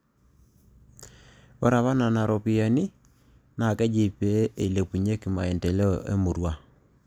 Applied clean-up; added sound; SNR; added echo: none; none; none; none.